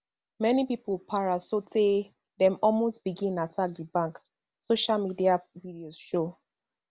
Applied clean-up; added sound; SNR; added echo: none; none; none; none.